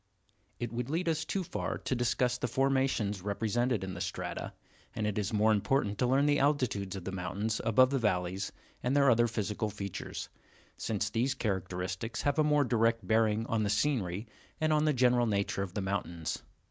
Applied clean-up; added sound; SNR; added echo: none; none; none; none.